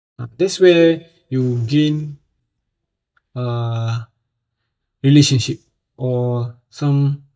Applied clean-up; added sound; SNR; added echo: neural mask model DeepFilterNet 3.